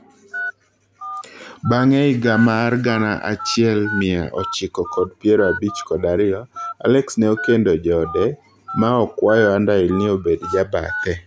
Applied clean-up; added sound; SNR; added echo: none; Telephone; 12 dB; none.